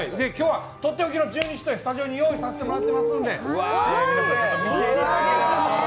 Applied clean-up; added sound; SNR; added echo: none; Piano; 17 dB; none.